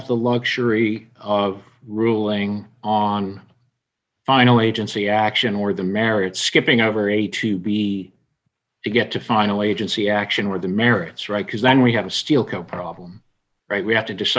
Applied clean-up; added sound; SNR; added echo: neural mask model Resemble Enhance denoiser.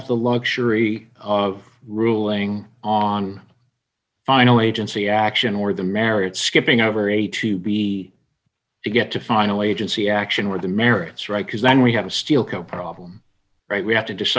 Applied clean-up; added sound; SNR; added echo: none; Bowed string instrument; 12 dB; none.